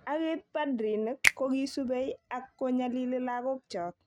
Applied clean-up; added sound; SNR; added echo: neural mask model RNNoise.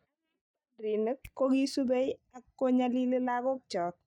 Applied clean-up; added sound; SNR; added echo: neural mask model DeepFilterNet 3.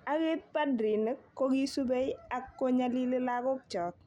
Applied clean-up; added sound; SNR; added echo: none; none; none; none.